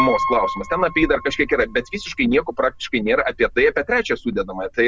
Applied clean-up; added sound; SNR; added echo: none; Piano; 10 dB; none.